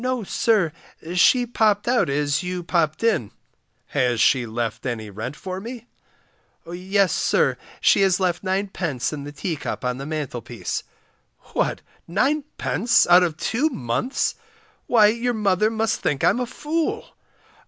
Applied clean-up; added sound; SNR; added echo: none; none; none; none.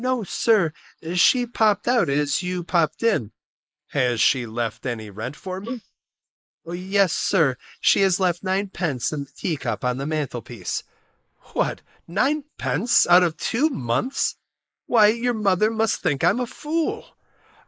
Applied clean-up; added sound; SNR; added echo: neural mask model Resemble Enhance denoiser.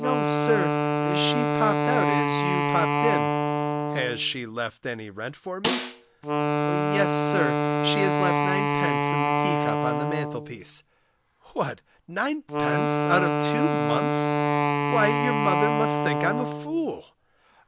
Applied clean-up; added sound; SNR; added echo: none; Wind instrument, woodwind instrument + Snare drum; -4 dB; none.